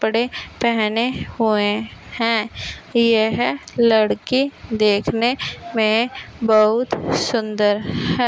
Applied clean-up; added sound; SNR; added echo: none; none; none; none.